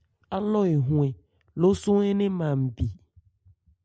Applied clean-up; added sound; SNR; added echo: none; none; none; none.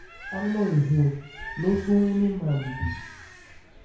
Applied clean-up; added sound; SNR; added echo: none; Bird; 15 dB; reverberation time 0.6 s.